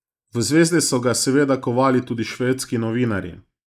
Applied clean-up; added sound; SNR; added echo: neural mask model Resemble Enhance denoiser.